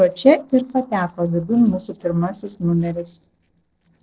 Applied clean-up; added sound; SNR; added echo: neural separator model SepFormer DNS4.